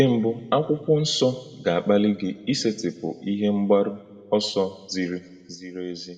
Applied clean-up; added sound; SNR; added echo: none; none; none; reverberation time 1.2 s.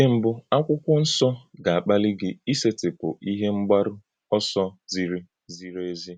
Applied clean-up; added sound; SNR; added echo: none; none; none; none.